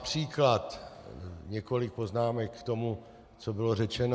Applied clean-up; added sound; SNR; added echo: none; none; none; none.